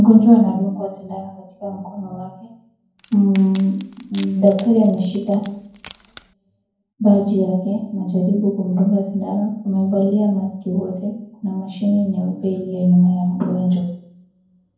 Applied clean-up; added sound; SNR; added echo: none; Wood; 20 dB; reverberation time 0.9 s.